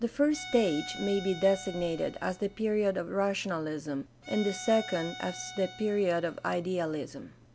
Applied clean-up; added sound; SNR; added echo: none; Bowed string instrument; 15 dB; none.